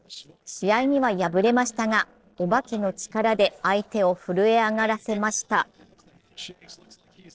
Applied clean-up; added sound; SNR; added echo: neural separator model SepFormer DNS4.